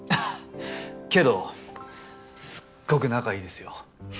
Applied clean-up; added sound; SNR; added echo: none; none; none; none.